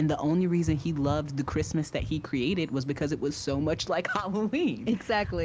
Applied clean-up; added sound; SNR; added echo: none; Dog; 12 dB; none.